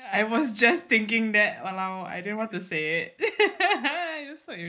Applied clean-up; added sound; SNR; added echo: neural mask model Resemble Enhance denoiser.